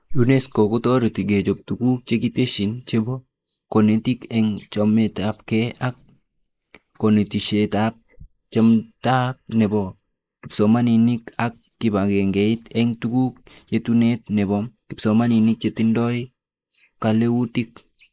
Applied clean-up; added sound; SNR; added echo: neural mask model Resemble Enhance denoiser.